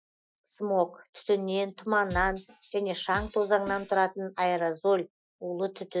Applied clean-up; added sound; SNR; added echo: classical method Wiener filter.